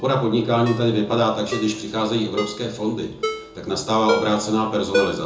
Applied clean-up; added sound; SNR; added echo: none; Ringtone; 8 dB; reverberation time 0.6 s.